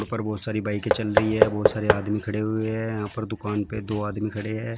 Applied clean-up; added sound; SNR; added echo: none; Knock / Wood; -2 dB; none.